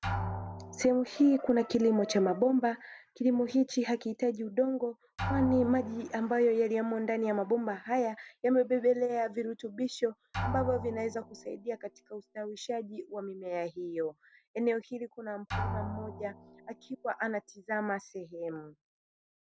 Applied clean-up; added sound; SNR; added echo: none; Drum; 12 dB; none.